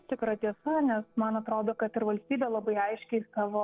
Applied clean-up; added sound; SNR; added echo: neural separator model SepFormer DNS4.